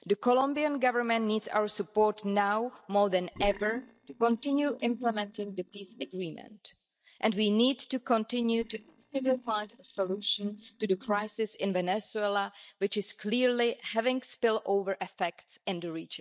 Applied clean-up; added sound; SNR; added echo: neural mask model DeepFilterNet 3.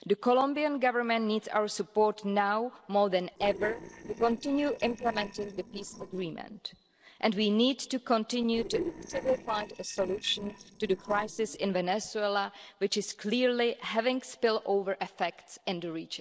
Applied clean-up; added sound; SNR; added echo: neural separator model SepFormer DNS4.